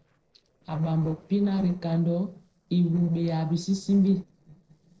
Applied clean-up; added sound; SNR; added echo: neural separator model SepFormer DNS4.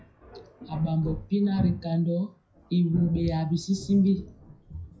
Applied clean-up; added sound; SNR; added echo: classical method WPE with log-MMSE.